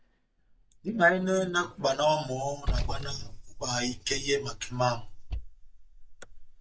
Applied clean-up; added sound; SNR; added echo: neural mask model DeepFilterNet 3.